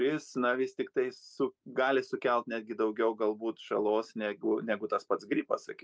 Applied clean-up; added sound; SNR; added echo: none; none; none; none.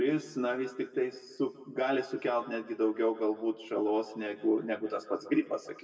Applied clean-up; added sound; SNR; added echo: none; none; none; reverberation time 0.9 s.